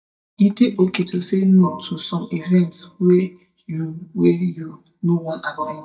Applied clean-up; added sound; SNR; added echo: neural mask model DeepFilterNet 3.